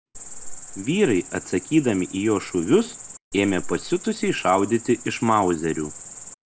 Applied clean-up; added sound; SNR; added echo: none; Cricket; 13 dB; none.